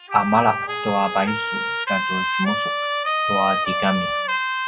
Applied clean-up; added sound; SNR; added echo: classical method WPE with log-MMSE.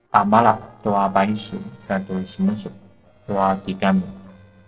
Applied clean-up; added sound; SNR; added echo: neural separator model SepFormer DNS4.